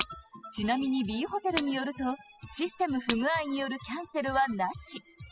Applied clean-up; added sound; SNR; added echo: classical method spectral subtraction.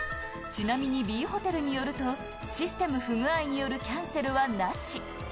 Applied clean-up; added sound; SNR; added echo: none; none; none; none.